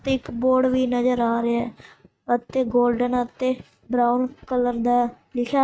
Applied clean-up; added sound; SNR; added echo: neural mask model RNNoise.